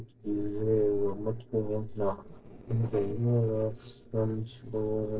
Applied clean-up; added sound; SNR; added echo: neural separator model SepFormer DNS4.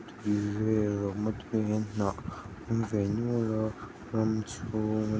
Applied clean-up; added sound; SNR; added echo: none; none; none; none.